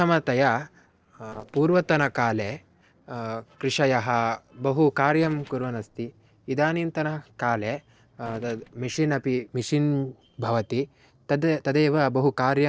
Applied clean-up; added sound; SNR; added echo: neural separator model SepFormer DNS4.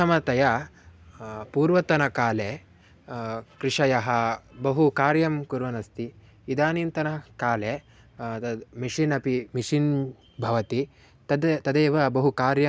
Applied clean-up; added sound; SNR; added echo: none; none; none; none.